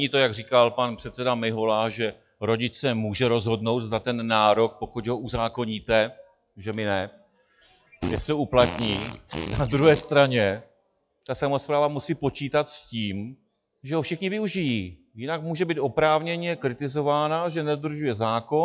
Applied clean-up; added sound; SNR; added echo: classical method log-MMSE.